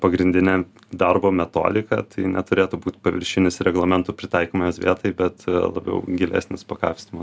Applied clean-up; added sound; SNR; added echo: none; none; none; none.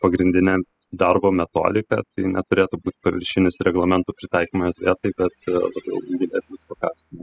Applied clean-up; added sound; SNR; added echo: classical method spectral subtraction.